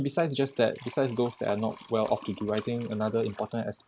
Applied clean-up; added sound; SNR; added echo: none; Liquid; 20 dB; none.